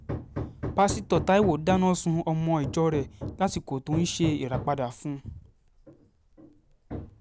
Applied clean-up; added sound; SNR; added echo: none; Hammer; 9 dB; none.